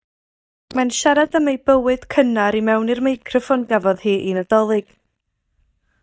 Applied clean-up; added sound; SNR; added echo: neural mask model DeepFilterNet 3.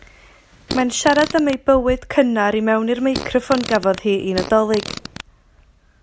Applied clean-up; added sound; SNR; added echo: none; Fart; 11 dB; none.